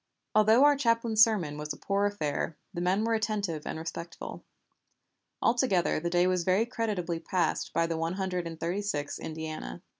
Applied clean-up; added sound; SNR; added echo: none; none; none; none.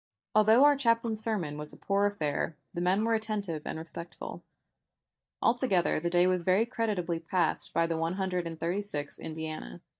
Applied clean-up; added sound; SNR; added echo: neural mask model DeepFilterNet 3.